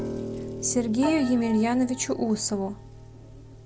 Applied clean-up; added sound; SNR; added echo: none; Piano; 10 dB; none.